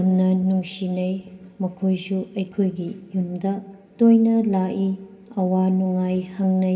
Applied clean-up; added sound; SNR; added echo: none; none; none; reverberation time 2.0 s.